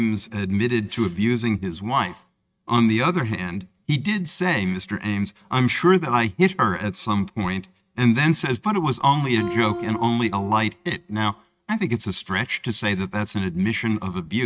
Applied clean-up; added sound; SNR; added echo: neural mask model RNNoise.